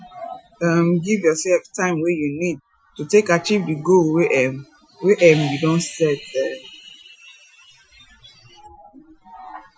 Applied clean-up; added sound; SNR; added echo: classical method Wiener filter.